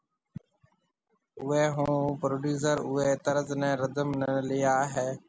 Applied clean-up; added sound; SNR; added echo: none; none; none; none.